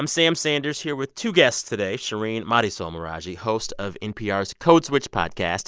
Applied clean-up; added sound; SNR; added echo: none; none; none; none.